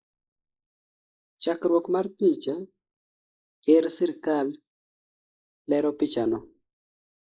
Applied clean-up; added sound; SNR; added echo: neural mask model Resemble Enhance denoiser.